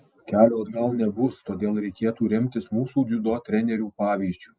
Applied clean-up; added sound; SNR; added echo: none; none; none; none.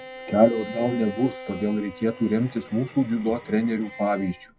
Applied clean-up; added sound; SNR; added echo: none; Bowed string instrument; 16 dB; none.